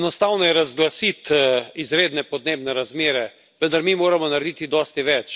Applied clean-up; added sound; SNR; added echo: none; none; none; none.